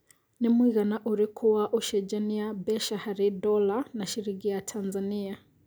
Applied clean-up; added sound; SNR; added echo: none; none; none; none.